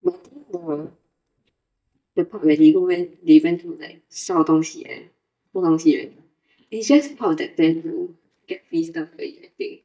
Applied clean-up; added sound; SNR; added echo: neural mask model DeepFilterNet 3.